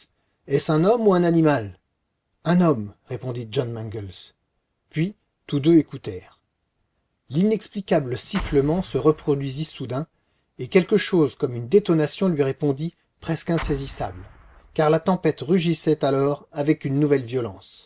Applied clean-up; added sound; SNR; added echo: none; Explosion; 14 dB; none.